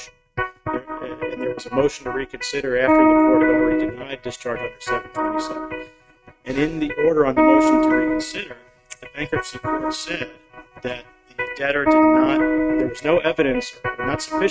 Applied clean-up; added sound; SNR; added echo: neural mask model RNNoise.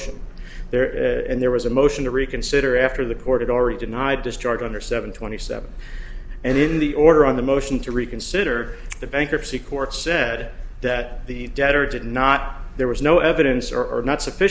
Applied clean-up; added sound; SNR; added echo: none; none; none; none.